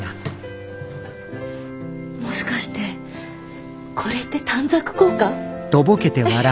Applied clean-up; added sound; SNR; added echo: none; none; none; none.